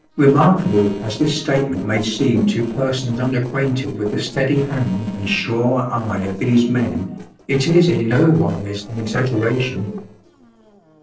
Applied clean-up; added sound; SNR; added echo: neural separator model SepFormer DNS4.